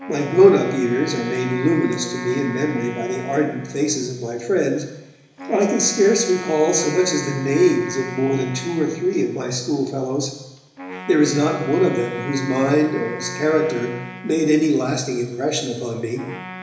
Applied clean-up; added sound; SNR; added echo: none; Wind instrument, woodwind instrument; 14 dB; reverberation time 1.0 s.